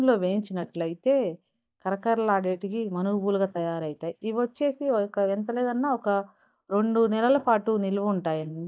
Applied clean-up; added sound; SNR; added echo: neural mask model DeepFilterNet 3.